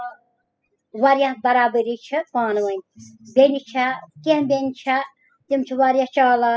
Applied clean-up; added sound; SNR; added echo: classical method spectral subtraction.